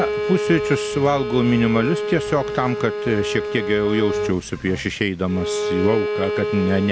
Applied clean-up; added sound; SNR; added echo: none; Bowed string instrument; 4 dB; none.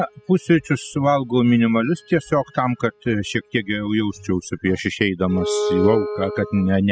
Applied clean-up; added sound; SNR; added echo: classical method spectral subtraction.